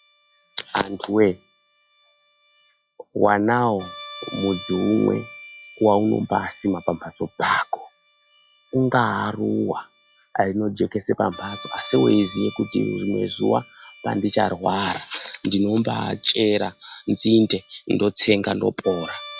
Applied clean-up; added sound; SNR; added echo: classical method log-MMSE.